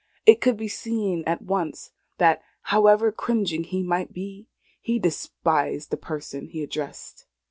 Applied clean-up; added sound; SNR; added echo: none; none; none; none.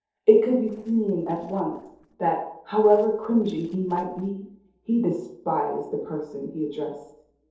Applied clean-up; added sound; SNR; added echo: neural separator model SepFormer DNS4.